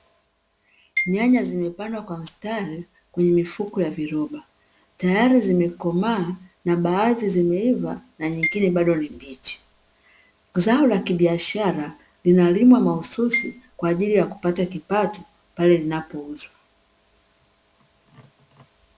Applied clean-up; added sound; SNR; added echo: none; Marimba, xylophone; 10 dB; none.